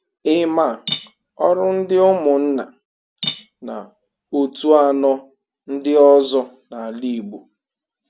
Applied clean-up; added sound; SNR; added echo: none; Cutlery, silverware / Dishes, pots, and pans; 14 dB; none.